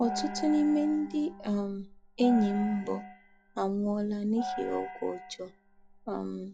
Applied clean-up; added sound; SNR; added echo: classical method log-MMSE.